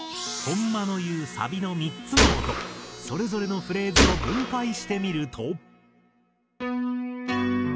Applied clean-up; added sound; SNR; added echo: none; Gunshot, gunfire; -4 dB; none.